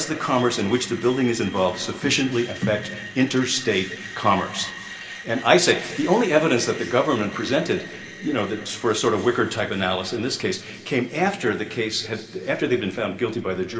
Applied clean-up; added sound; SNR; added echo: none; Screech; 17 dB; reverberation time 2.8 s.